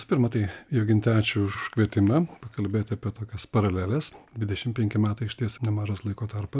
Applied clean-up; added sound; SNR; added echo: none; none; none; none.